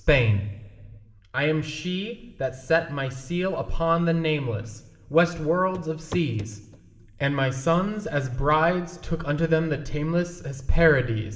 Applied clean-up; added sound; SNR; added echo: none; Walk, footsteps / Run / Wood; 15 dB; reverberation time 1.0 s.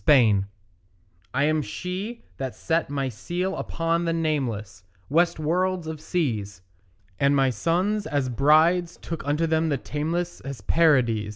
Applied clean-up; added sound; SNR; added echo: none; none; none; none.